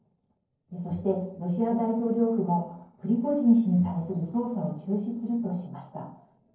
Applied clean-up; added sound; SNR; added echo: neural separator model SepFormer DNS4.